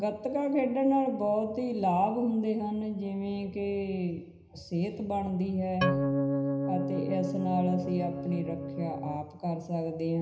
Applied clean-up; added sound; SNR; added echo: none; Organ; 1 dB; reverberation time 0.9 s.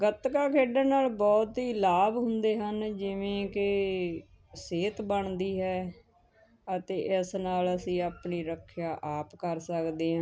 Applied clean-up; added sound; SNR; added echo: none; none; none; none.